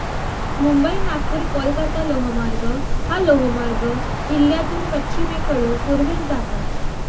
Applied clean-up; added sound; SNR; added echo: none; Wind; -1 dB; reverberation time 0.4 s.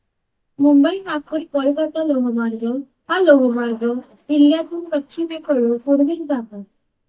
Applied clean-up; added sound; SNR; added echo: neural mask model DeepFilterNet 3.